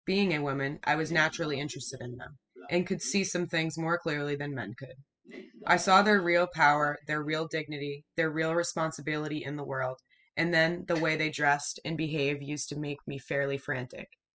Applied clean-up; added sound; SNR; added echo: classical method spectral subtraction.